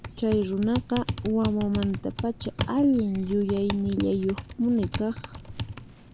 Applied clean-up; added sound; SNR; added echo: none; Typing; 7 dB; none.